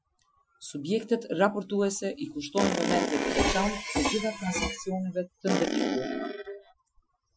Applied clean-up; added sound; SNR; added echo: classical method Wiener filter.